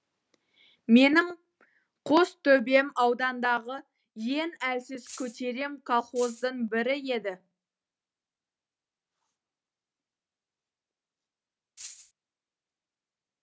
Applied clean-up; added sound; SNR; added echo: none; Rattle (instrument); 16 dB; none.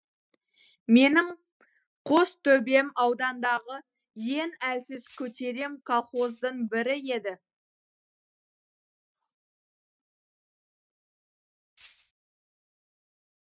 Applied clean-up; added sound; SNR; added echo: classical method spectral subtraction.